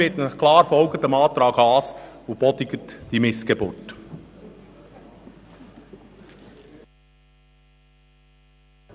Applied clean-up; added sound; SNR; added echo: none; none; none; none.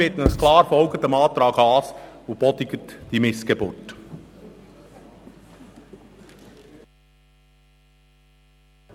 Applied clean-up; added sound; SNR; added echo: none; Writing; 0 dB; none.